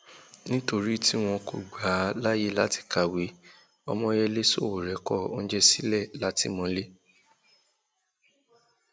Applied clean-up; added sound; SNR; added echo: none; none; none; none.